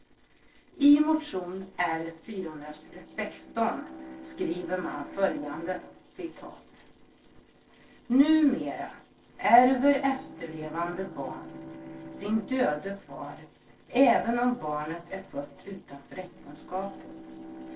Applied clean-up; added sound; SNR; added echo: neural separator model SepFormer DNS4.